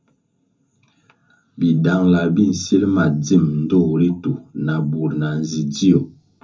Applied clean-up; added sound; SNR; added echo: none; none; none; reverberation time 0.3 s.